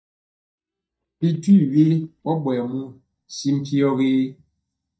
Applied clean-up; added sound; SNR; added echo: neural mask model DeepFilterNet 3.